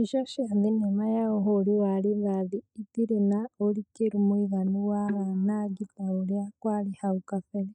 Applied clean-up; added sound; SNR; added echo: neural mask model DeepFilterNet 3.